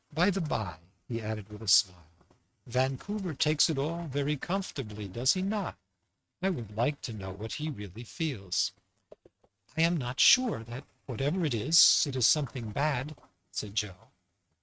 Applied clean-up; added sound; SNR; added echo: neural mask model RNNoise.